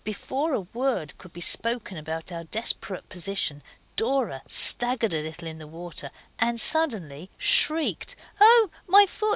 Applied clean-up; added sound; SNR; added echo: none; none; none; none.